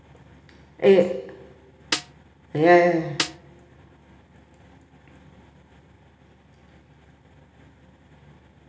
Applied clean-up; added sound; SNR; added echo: none; Snare drum; 4 dB; reverberation time 1.1 s.